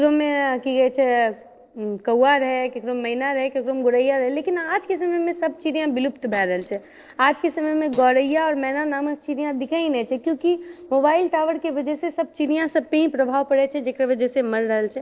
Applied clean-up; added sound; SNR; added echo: neural separator model SepFormer DNS4.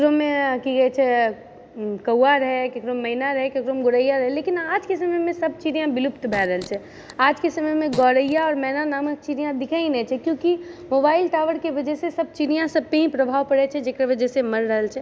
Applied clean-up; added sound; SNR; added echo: none; Fart; 20 dB; none.